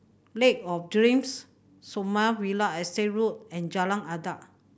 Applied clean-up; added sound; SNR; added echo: none; none; none; none.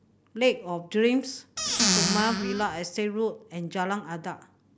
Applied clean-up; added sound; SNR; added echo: none; Squeak / Cupboard open or close; -3 dB; none.